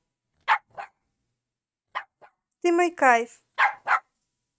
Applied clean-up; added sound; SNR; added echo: neural mask model RNNoise.